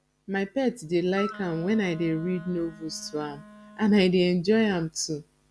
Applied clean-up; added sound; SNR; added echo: none; Wind instrument, woodwind instrument; 18 dB; none.